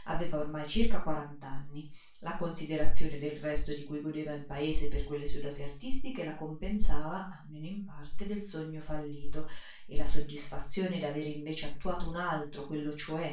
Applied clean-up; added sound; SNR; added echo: none; none; none; reverberation time 0.3 s.